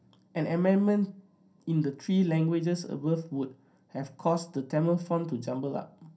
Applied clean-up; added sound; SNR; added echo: none; none; none; reverberation time 0.3 s.